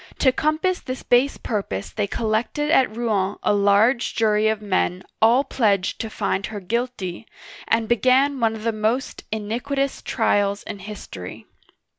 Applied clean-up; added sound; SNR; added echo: none; none; none; none.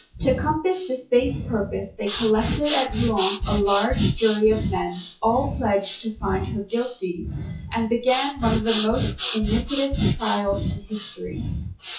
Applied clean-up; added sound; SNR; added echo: classical method WPE with log-MMSE.